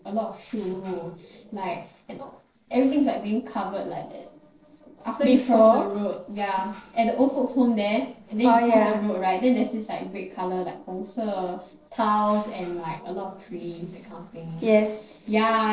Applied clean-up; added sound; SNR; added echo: neural separator model SepFormer DNS4.